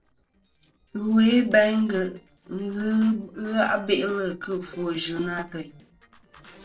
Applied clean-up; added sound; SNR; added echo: neural separator model SepFormer DNS4.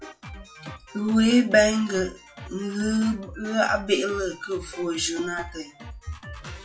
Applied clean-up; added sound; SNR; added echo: classical method WPE with log-MMSE.